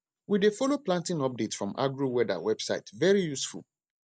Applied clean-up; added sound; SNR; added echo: none; none; none; none.